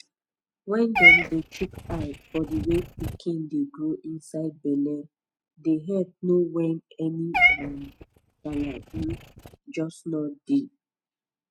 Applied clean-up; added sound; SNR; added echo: neural mask model RNNoise.